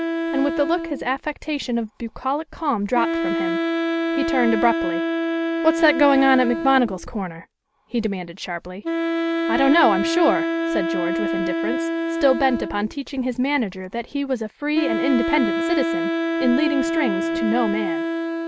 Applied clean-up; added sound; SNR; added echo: none; Wind instrument, woodwind instrument; 1 dB; none.